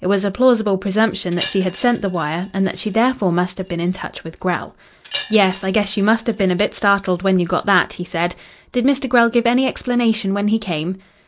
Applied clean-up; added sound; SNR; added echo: none; Wind chime; 19 dB; none.